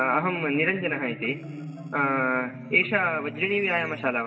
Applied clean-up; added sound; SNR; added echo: none; Marimba, xylophone; 13 dB; reverberation time 2.3 s.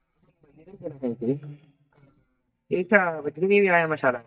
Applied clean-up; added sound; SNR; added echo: neural mask model DeepFilterNet 3.